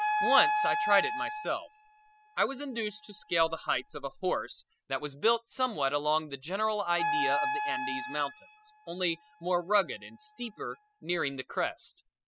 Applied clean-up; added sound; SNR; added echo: classical method spectral subtraction.